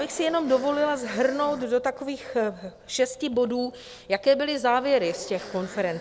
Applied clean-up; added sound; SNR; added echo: none; Zipper (clothing); 18 dB; none.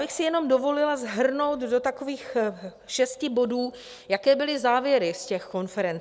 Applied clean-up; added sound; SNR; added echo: none; none; none; none.